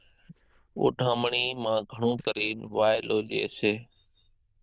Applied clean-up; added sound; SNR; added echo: neural diffusion model UNIVERSE++.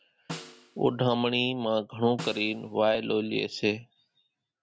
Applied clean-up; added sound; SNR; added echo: none; Snare drum; 18 dB; none.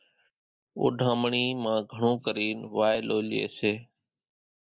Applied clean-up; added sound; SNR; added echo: neural mask model Resemble Enhance denoiser.